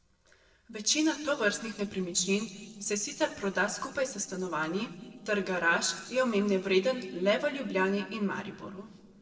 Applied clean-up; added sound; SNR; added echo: neural separator model SepFormer DNS4.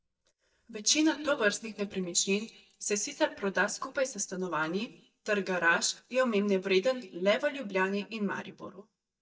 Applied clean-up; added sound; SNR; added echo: neural mask model DeepFilterNet 3.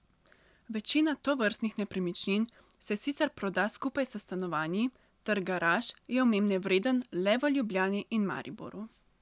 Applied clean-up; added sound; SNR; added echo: none; none; none; none.